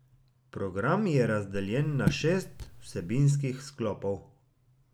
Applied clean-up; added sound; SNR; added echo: none; Raindrop / Drip; 6 dB; none.